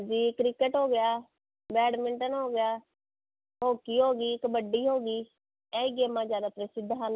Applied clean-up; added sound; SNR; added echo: none; none; none; none.